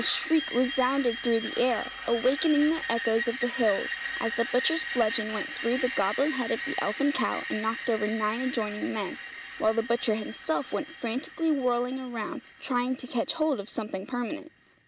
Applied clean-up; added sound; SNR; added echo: none; Screech; 9 dB; none.